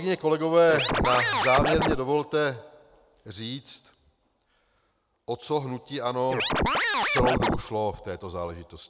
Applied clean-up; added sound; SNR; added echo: none; Scratching (performance technique); -3 dB; none.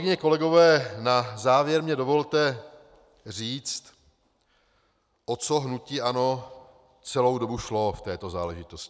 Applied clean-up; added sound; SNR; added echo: none; none; none; none.